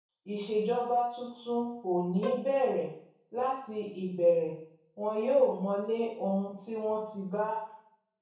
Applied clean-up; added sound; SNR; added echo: none; Bowed string instrument; 11 dB; reverberation time 0.6 s.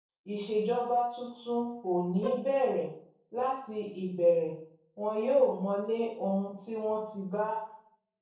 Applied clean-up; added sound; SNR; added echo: neural separator model SepFormer DNS4.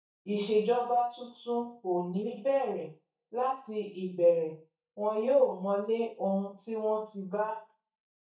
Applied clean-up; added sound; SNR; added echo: neural mask model DeepFilterNet 3.